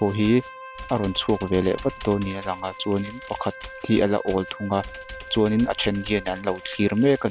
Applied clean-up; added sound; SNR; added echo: none; Computer keyboard + Wind instrument, woodwind instrument; 15 dB; none.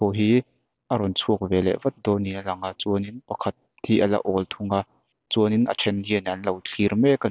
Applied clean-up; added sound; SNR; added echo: none; none; none; none.